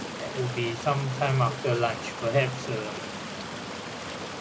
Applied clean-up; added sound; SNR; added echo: none; Stream; 7 dB; none.